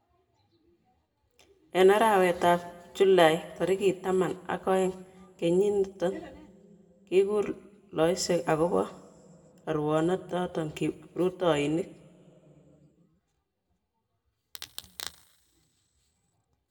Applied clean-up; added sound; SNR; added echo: none; none; none; reverberation time 1.5 s.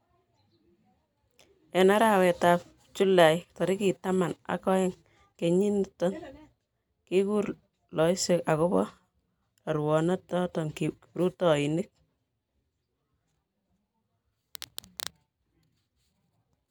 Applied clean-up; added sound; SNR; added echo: none; none; none; none.